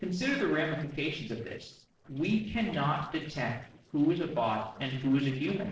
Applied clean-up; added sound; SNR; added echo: neural separator model SepFormer DNS4.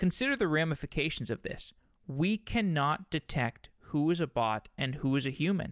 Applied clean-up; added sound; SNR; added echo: none; none; none; none.